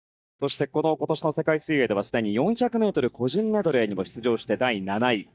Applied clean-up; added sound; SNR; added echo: neural mask model DeepFilterNet 3.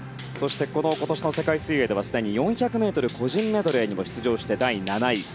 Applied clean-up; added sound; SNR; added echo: none; none; none; none.